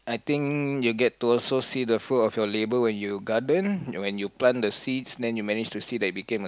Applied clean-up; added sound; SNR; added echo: none; none; none; none.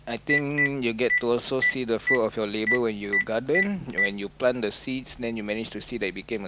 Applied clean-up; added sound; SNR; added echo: none; Telephone; 3 dB; none.